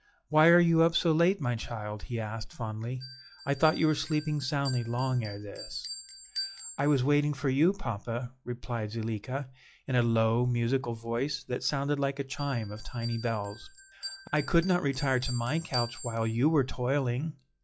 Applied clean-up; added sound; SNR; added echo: classical method log-MMSE.